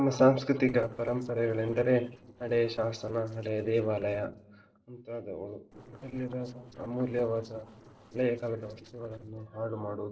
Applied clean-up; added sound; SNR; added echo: neural separator model SepFormer DNS4.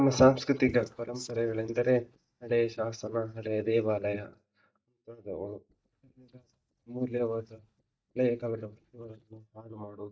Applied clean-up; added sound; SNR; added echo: neural mask model DeepFilterNet 3.